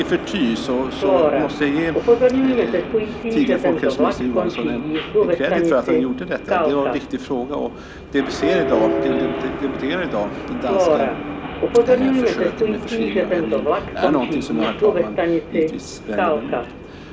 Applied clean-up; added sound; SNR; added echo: none; Subway, metro, underground; -3 dB; none.